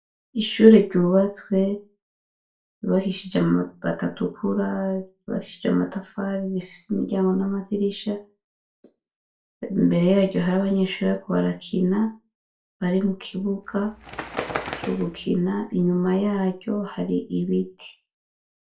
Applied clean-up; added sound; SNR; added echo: neural separator model SepFormer DNS4.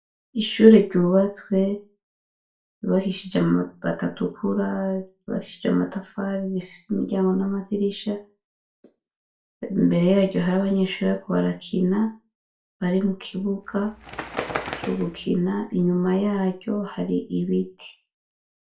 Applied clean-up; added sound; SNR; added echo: none; Bird; 11 dB; reverberation time 0.3 s.